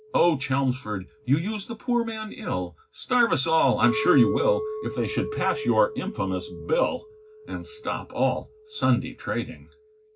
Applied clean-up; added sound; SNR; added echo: none; Chink, clink; 11 dB; reverberation time 0.4 s.